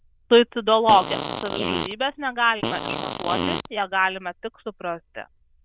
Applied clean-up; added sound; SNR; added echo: neural diffusion model UNIVERSE++.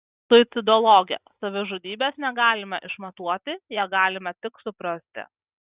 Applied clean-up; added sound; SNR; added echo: none; none; none; none.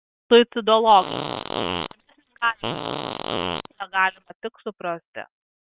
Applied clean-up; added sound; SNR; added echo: neural separator model SepFormer WHAM!.